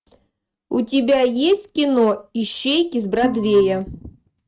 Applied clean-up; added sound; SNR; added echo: neural mask model RNNoise.